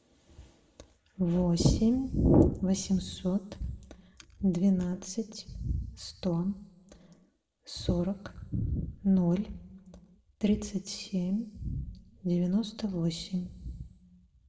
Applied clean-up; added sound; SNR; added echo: none; none; none; reverberation time 1.1 s.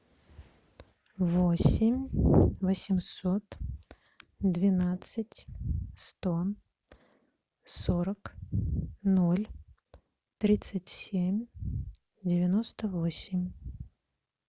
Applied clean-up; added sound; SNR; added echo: none; none; none; none.